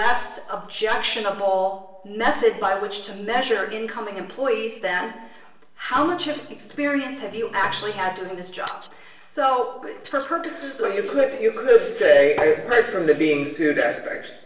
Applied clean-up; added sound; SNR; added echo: neural separator model SepFormer DNS4.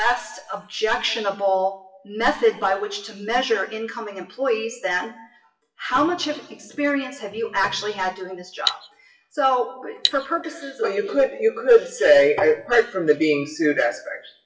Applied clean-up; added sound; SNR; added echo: classical method WPE with log-MMSE.